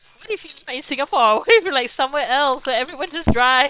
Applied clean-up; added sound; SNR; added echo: neural separator model SepFormer WHAM!.